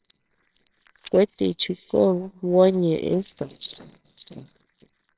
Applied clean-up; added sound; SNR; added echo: neural separator model SepFormer WHAMR!.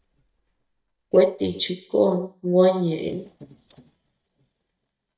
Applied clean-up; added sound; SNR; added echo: neural mask model DeepFilterNet 3.